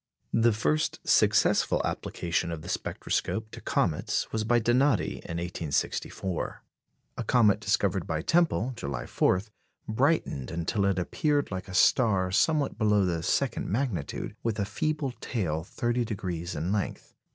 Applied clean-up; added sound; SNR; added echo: none; none; none; none.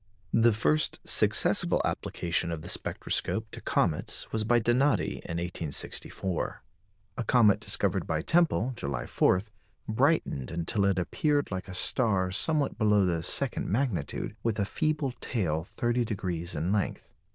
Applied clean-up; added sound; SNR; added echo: neural diffusion model UNIVERSE++.